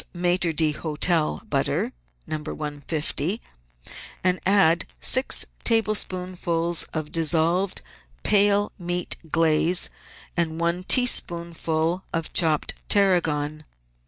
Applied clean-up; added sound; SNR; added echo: neural mask model DeepFilterNet 3.